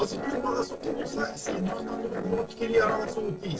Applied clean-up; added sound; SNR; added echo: neural separator model SepFormer DNS4.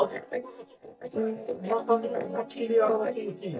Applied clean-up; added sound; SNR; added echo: neural mask model DeepFilterNet 3.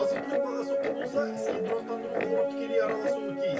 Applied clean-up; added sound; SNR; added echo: none; Guitar; -4 dB; reverberation time 0.2 s.